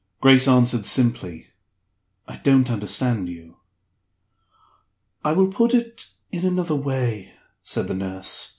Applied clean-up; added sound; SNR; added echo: none; none; none; none.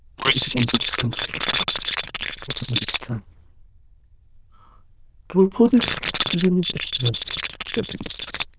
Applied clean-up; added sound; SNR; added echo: neural diffusion model UNIVERSE++.